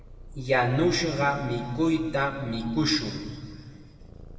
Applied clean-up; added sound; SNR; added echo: none; Purr; 17 dB; reverberation time 1.9 s.